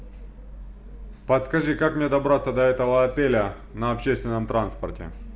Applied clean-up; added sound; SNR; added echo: none; none; none; none.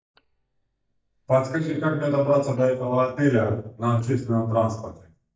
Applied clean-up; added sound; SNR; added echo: neural mask model DeepFilterNet 3.